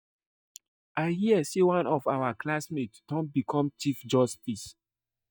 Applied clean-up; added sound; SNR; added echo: neural mask model DeepFilterNet 3.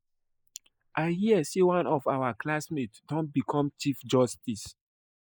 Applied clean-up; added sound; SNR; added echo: neural mask model Resemble Enhance denoiser.